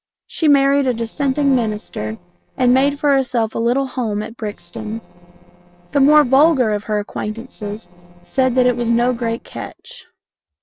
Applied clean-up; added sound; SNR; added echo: neural separator model SepFormer DNS4.